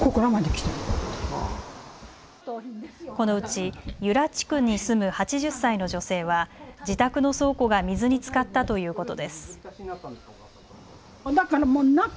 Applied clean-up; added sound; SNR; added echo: none; none; none; none.